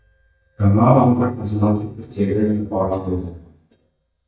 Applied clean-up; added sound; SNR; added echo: neural mask model DeepFilterNet 3.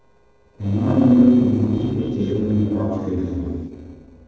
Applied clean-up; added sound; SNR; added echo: neural separator model SepFormer DNS4.